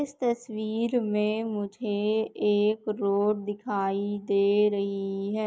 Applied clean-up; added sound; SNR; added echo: none; none; none; none.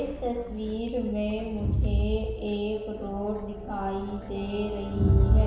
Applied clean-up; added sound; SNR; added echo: none; Crowd; -3 dB; reverberation time 1.0 s.